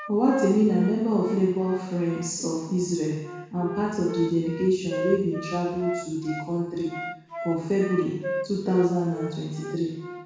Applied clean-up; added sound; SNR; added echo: none; Wind instrument, woodwind instrument; 11 dB; reverberation time 1.1 s.